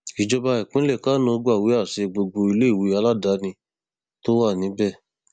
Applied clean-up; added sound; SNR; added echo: none; none; none; none.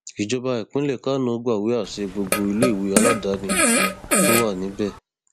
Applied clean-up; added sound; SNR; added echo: none; Fart; -2 dB; none.